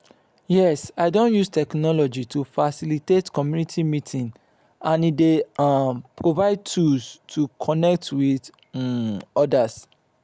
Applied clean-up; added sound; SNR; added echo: none; none; none; none.